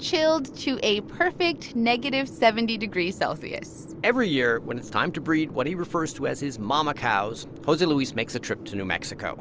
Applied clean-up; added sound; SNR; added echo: none; none; none; none.